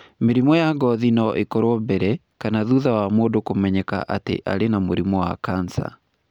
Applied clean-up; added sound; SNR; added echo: none; none; none; none.